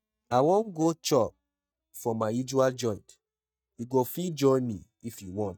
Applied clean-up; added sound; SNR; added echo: neural mask model DeepFilterNet 3.